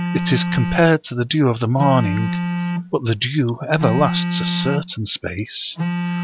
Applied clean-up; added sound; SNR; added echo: none; Telephone; 4 dB; none.